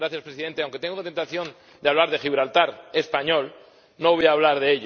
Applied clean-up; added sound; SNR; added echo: none; none; none; none.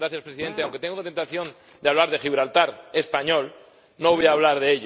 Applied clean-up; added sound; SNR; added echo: none; Drill; 15 dB; none.